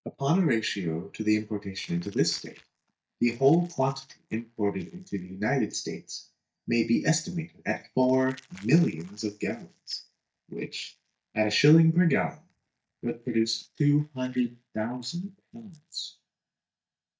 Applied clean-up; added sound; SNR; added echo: neural mask model DeepFilterNet 3.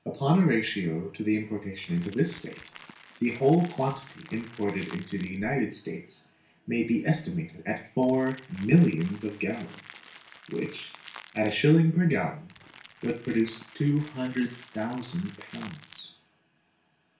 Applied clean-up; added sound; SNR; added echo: none; Crackle; 20 dB; reverberation time 0.4 s.